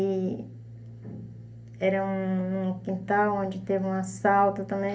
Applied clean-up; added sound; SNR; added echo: none; none; none; reverberation time 0.3 s.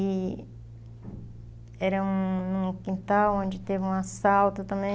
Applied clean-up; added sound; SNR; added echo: none; none; none; none.